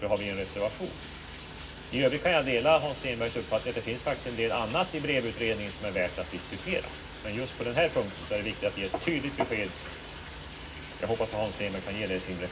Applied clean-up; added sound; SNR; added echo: none; Bathtub (filling or washing); 12 dB; reverberation time 0.4 s.